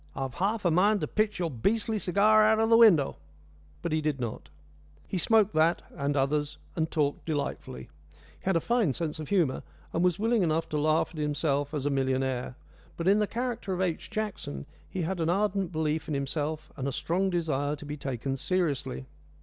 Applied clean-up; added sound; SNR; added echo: none; none; none; none.